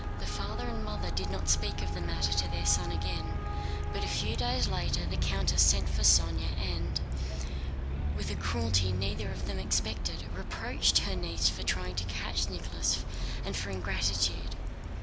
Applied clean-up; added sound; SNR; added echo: none; Traffic noise, roadway noise; -3 dB; none.